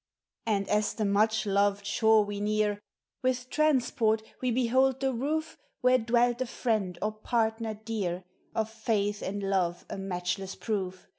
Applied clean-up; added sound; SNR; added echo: none; none; none; none.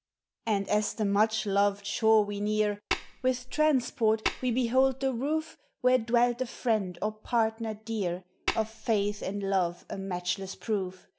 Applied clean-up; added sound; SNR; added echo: none; Tap; 8 dB; none.